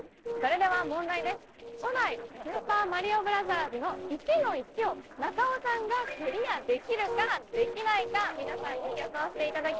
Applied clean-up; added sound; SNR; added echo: neural separator model SepFormer DNS4.